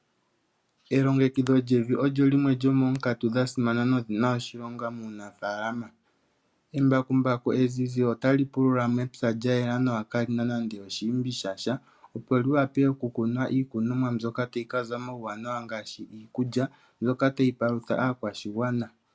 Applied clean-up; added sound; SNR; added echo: none; none; none; none.